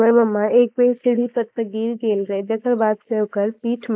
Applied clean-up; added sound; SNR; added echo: neural mask model Resemble Enhance denoiser.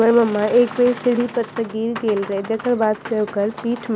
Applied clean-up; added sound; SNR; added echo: none; Boat, Water vehicle; 16 dB; none.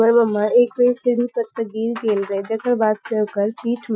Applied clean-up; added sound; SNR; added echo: classical method Wiener filter.